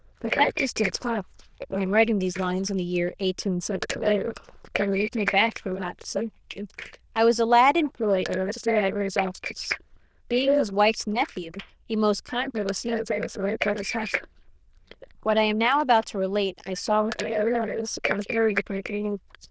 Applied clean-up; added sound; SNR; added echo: neural diffusion model UNIVERSE++.